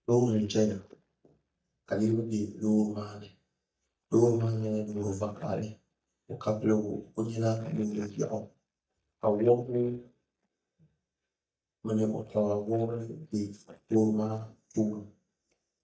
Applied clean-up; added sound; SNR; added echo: neural mask model DeepFilterNet 3.